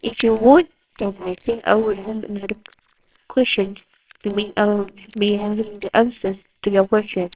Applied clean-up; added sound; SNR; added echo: neural separator model SepFormer WHAMR!.